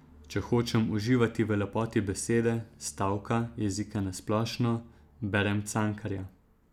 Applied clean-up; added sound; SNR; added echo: none; none; none; none.